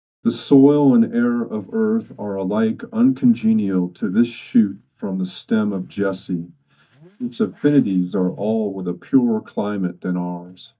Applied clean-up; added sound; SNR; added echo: neural mask model DeepFilterNet 3.